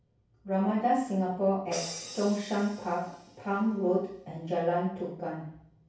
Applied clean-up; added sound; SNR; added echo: none; Crash cymbal; 18 dB; reverberation time 0.6 s.